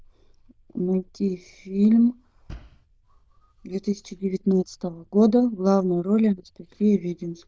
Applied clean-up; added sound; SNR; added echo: neural diffusion model UNIVERSE++.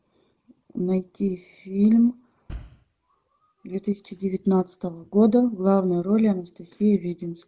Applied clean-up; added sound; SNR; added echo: none; Bass drum; 18 dB; none.